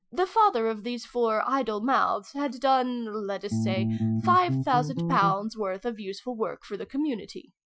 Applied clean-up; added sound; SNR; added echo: classical method Wiener filter.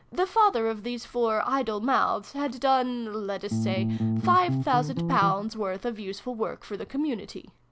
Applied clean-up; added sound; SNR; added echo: none; Bass guitar; 1 dB; none.